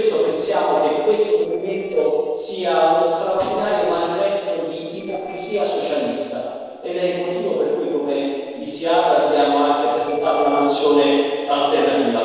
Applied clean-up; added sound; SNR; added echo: neural separator model SepFormer DNS4.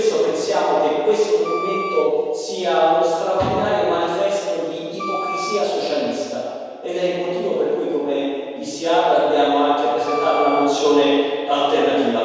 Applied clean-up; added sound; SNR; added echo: none; Wind instrument, woodwind instrument; 10 dB; reverberation time 1.9 s.